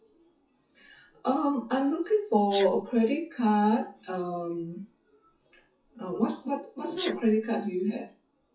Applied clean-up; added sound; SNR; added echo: classical method WPE with log-MMSE.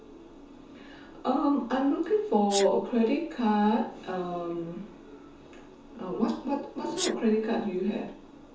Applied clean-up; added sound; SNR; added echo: none; Sneeze; 16 dB; reverberation time 0.6 s.